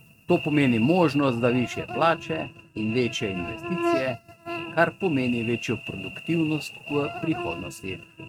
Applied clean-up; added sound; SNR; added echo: neural mask model RNNoise.